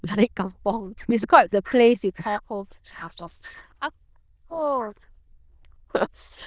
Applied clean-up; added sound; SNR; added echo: neural diffusion model UNIVERSE++.